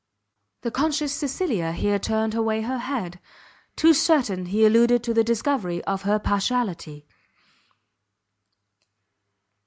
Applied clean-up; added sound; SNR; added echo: none; none; none; none.